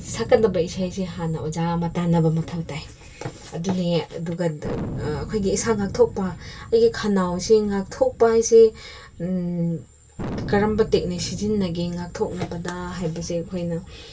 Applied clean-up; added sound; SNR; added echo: none; Thunder; 13 dB; reverberation time 0.1 s.